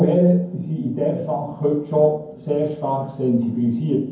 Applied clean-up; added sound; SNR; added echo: none; none; none; reverberation time 0.9 s.